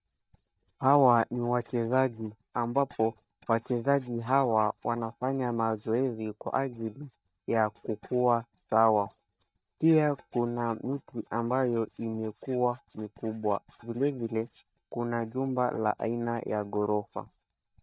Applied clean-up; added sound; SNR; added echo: neural mask model DeepFilterNet 3.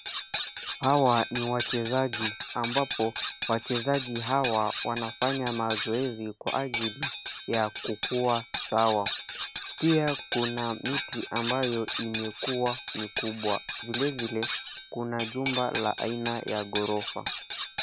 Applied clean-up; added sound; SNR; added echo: none; Cutlery, silverware; 6 dB; none.